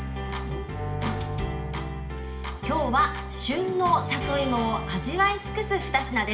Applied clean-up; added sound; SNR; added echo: none; Wind instrument, woodwind instrument; 11 dB; reverberation time 1.5 s.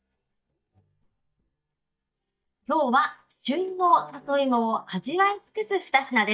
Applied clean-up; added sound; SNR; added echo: neural mask model DeepFilterNet 3.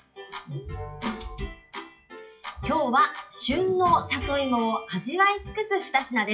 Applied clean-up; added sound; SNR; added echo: classical method WPE with log-MMSE.